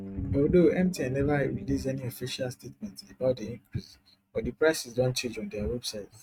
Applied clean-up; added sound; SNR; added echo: neural mask model RNNoise.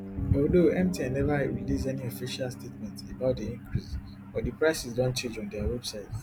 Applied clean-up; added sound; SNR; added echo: none; Piano; 11 dB; none.